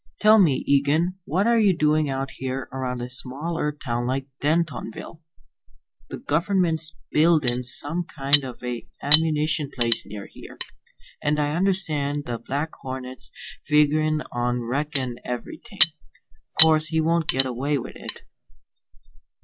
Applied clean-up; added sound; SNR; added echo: none; Cutlery, silverware; 7 dB; none.